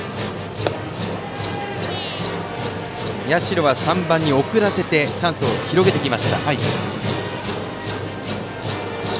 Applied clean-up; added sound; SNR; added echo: none; none; none; none.